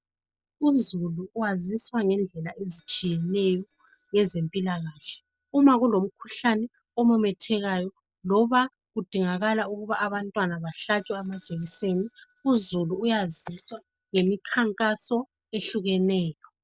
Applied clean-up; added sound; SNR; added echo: neural separator model SepFormer DNS4.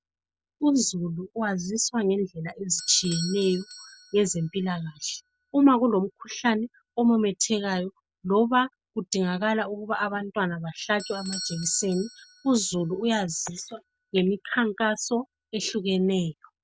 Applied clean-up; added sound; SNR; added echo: none; Bell / Doorbell; 20 dB; none.